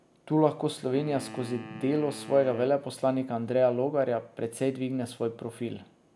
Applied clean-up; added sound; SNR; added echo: none; Wind instrument, woodwind instrument; 17 dB; none.